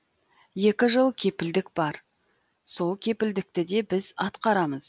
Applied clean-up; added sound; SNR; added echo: none; none; none; none.